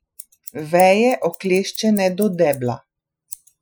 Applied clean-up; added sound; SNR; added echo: classical method Wiener filter.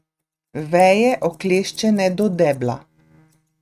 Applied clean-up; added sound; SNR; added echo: neural mask model RNNoise.